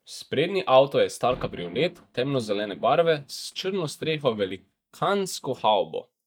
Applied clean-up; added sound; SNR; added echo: neural mask model DeepFilterNet 3.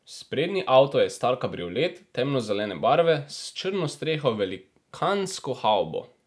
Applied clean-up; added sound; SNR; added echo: none; none; none; none.